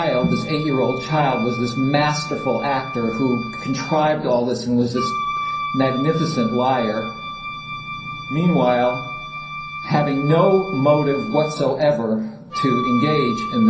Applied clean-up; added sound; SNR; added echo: none; Wind instrument, woodwind instrument; 9 dB; reverberation time 0.6 s.